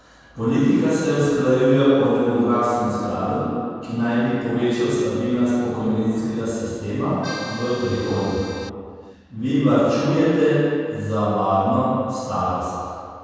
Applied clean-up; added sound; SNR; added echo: none; Accordion; 13 dB; reverberation time 2.1 s.